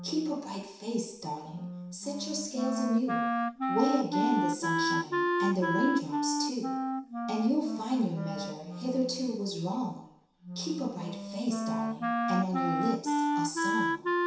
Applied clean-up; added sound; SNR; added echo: none; Wind instrument, woodwind instrument; -1 dB; reverberation time 0.7 s.